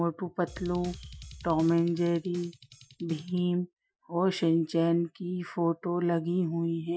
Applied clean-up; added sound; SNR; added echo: classical method Wiener filter.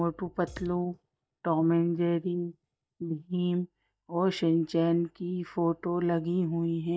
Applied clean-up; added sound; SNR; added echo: neural mask model DeepFilterNet 3.